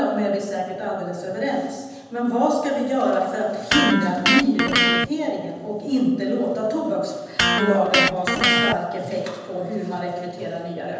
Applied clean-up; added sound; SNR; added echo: none; Electric guitar; -1 dB; reverberation time 1.1 s.